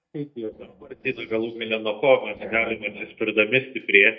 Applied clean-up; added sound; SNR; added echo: neural mask model DeepFilterNet 3.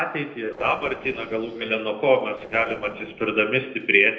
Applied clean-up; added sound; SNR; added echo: neural separator model SepFormer DNS4.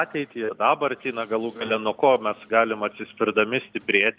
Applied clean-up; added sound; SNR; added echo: none; none; none; none.